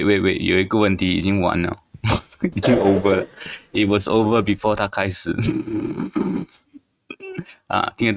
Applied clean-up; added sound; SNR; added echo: neural mask model RNNoise.